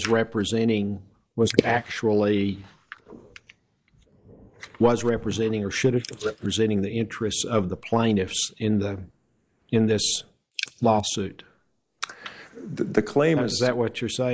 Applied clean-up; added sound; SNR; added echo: neural mask model Resemble Enhance denoiser.